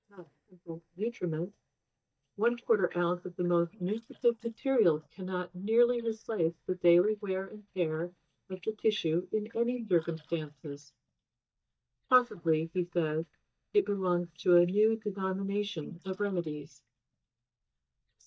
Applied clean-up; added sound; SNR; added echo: neural mask model DeepFilterNet 3.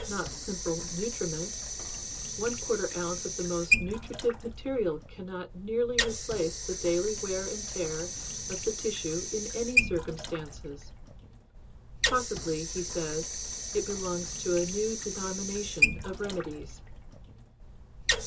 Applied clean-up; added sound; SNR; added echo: none; Sink (filling or washing) / Water; 0 dB; reverberation time 0.2 s.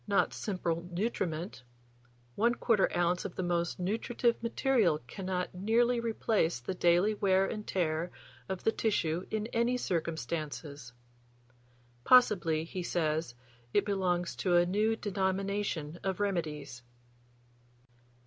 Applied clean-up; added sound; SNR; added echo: none; none; none; none.